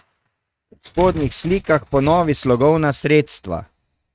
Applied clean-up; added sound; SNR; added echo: neural mask model RNNoise.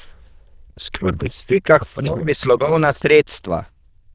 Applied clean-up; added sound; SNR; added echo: neural diffusion model UNIVERSE++.